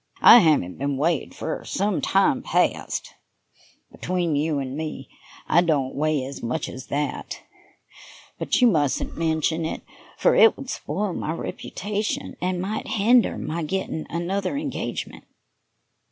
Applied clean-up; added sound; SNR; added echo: none; Burping, eructation; 10 dB; none.